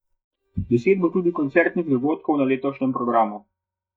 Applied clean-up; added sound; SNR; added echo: neural mask model DeepFilterNet 3.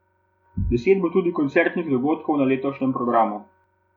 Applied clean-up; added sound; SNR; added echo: none; none; none; none.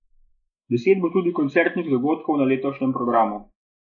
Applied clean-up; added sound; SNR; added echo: neural mask model Resemble Enhance denoiser.